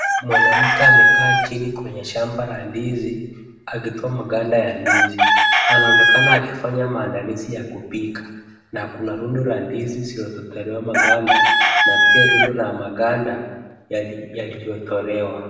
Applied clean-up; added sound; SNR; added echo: none; Chicken, rooster; -5 dB; reverberation time 1.0 s.